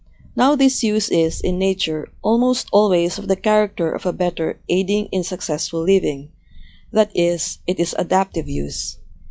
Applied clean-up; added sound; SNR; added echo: classical method log-MMSE.